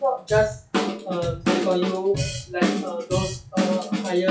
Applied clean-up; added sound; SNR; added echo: classical method log-MMSE.